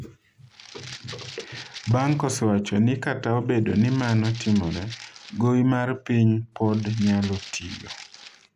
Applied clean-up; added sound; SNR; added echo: none; Rattle (instrument); 18 dB; none.